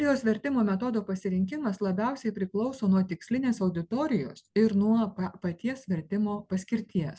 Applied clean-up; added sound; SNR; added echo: none; none; none; none.